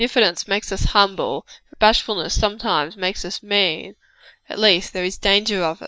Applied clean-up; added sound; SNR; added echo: neural mask model DeepFilterNet 3.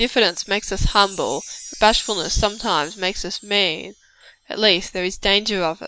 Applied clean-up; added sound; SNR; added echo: none; Chime; 18 dB; none.